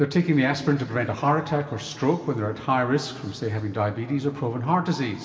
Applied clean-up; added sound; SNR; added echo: none; none; none; reverberation time 2.0 s.